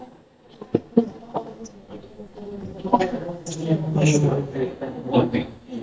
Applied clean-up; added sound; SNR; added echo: neural mask model DeepFilterNet 3.